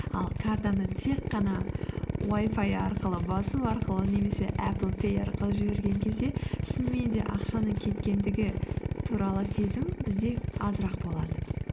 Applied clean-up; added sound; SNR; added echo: none; Drill; 1 dB; none.